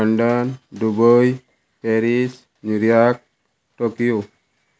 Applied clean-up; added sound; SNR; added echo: none; none; none; none.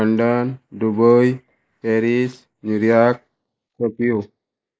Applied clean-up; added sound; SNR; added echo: neural mask model Resemble Enhance denoiser.